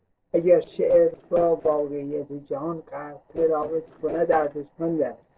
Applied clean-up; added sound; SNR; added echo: neural separator model SepFormer DNS4.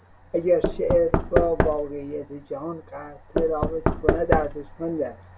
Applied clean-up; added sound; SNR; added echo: none; Knock / Wood; 1 dB; none.